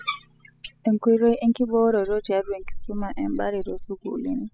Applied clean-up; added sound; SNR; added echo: classical method spectral subtraction.